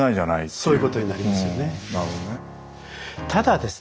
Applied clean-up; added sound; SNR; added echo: none; Piano; 12 dB; none.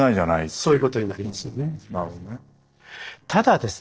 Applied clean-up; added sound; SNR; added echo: neural separator model SepFormer DNS4.